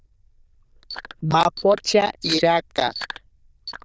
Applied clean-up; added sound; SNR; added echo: neural diffusion model UNIVERSE++.